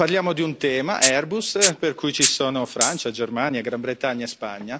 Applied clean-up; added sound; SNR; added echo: none; Rattle (instrument); 3 dB; none.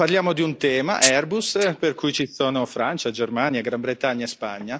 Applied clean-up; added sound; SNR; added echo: neural mask model DeepFilterNet 3.